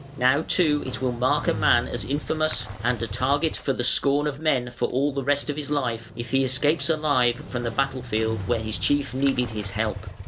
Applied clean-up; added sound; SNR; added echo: none; Motorcycle; 11 dB; none.